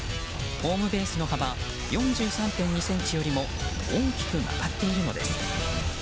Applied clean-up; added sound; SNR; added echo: none; Train; 6 dB; none.